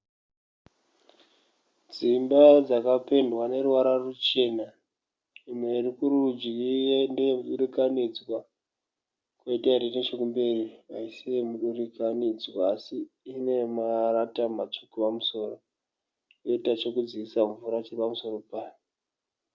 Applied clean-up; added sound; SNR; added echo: none; none; none; none.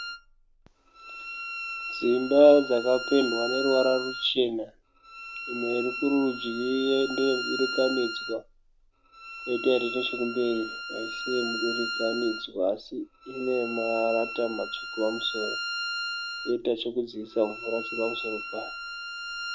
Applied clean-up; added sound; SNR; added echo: none; Bowed string instrument; 8 dB; none.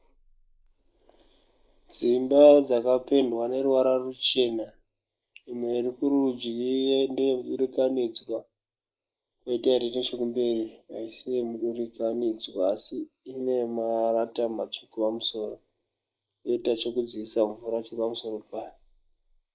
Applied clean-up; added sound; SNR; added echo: neural mask model Resemble Enhance denoiser.